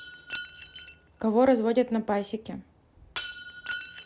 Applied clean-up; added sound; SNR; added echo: none; Shatter; 14 dB; none.